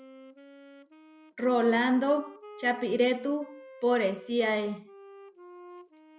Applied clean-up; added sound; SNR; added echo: none; Wind instrument, woodwind instrument; 19 dB; none.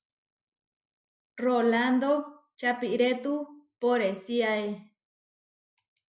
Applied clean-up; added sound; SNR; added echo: none; none; none; none.